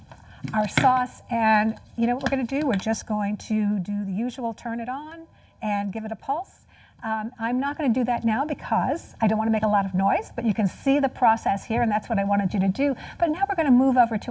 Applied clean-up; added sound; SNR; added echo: none; none; none; none.